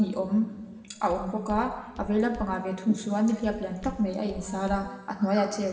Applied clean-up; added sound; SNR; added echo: none; Walk, footsteps; 16 dB; reverberation time 1.3 s.